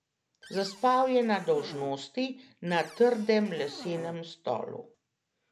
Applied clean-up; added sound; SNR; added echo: none; Cupboard open or close; 18 dB; none.